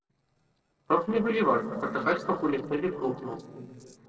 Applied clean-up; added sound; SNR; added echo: neural separator model SepFormer DNS4.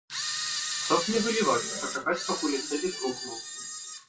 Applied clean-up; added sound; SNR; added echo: classical method WPE with log-MMSE.